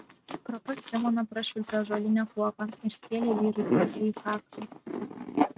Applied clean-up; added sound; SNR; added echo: neural mask model RNNoise.